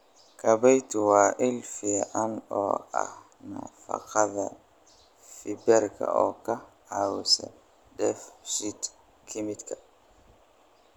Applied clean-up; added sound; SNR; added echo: none; none; none; none.